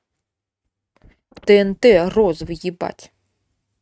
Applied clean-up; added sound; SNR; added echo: neural mask model RNNoise.